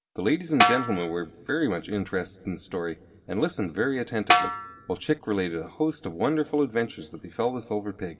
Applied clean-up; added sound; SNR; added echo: none; Snare drum; -3 dB; reverberation time 3.0 s.